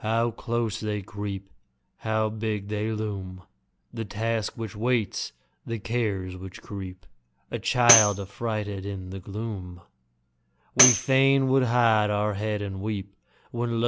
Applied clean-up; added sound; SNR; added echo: none; Tambourine; -1 dB; none.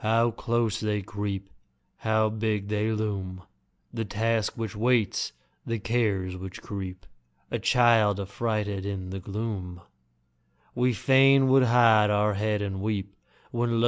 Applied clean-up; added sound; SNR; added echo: none; none; none; none.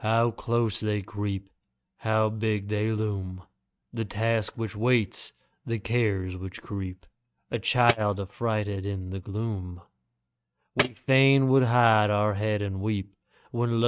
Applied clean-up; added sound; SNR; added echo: neural mask model RNNoise.